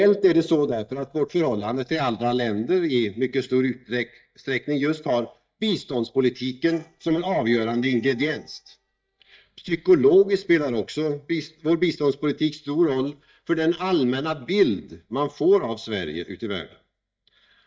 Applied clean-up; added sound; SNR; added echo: neural mask model DeepFilterNet 3.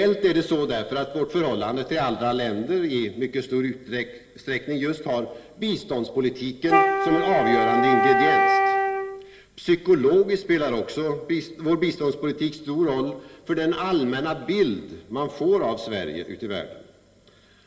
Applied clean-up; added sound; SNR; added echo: none; Wind instrument, woodwind instrument; -3 dB; reverberation time 1.6 s.